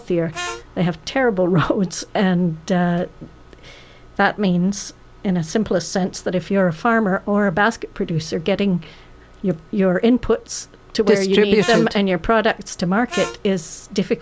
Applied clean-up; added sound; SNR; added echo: none; Harmonica; 12 dB; none.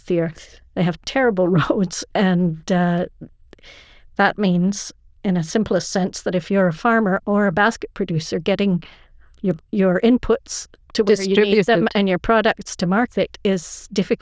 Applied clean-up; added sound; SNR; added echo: neural diffusion model UNIVERSE++.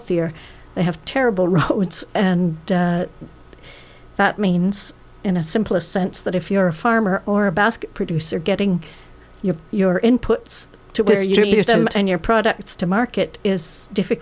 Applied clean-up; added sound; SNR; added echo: none; none; none; none.